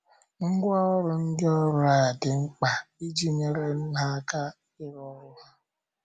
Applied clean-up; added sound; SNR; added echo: none; none; none; none.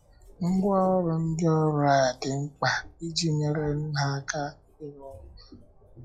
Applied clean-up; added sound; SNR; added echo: classical method log-MMSE.